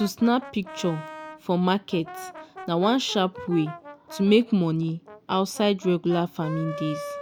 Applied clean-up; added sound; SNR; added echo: none; Brass instrument; 15 dB; none.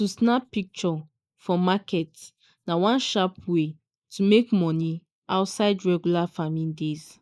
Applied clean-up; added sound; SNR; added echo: neural mask model Resemble Enhance denoiser.